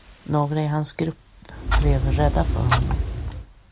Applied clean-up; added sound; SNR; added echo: none; Clock; -4 dB; none.